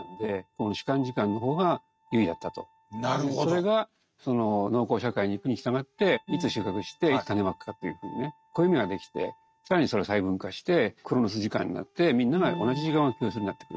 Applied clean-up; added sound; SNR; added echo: neural mask model RNNoise.